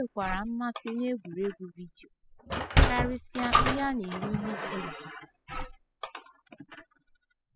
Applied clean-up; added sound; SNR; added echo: classical method spectral subtraction.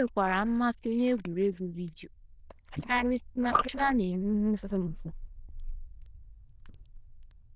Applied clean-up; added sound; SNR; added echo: neural diffusion model UNIVERSE++.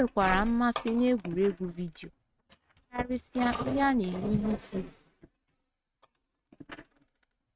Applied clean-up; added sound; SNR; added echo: neural mask model RNNoise.